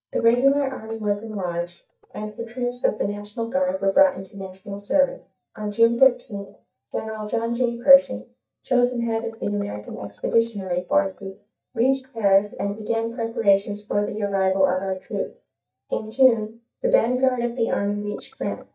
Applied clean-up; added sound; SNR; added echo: neural mask model DeepFilterNet 3.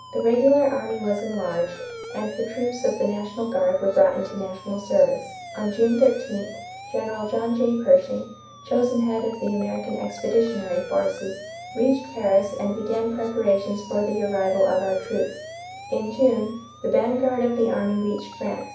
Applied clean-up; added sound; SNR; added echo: none; Siren; 16 dB; reverberation time 0.6 s.